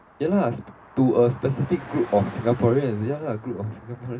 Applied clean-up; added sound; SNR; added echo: none; Car passing by; 19 dB; reverberation time 0.4 s.